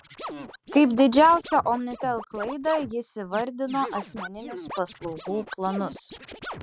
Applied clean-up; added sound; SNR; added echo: neural mask model RNNoise.